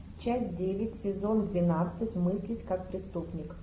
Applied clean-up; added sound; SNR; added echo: none; none; none; none.